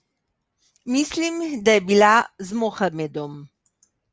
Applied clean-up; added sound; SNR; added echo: none; none; none; none.